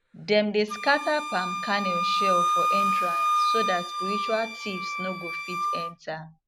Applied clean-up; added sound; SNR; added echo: none; Wind instrument, woodwind instrument; -1 dB; none.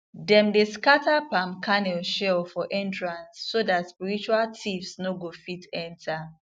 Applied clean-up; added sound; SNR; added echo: none; none; none; none.